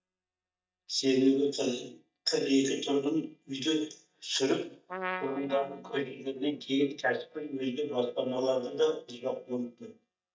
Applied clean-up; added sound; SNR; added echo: neural mask model DeepFilterNet 3.